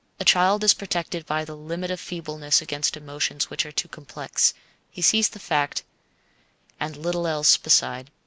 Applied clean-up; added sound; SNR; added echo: none; none; none; none.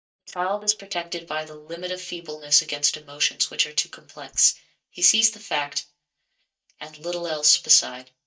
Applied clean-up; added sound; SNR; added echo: neural mask model DeepFilterNet 3.